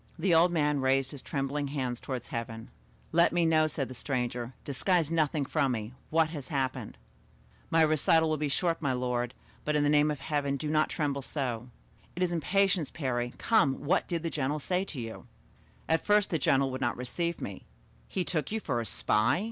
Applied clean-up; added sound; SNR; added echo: none; none; none; none.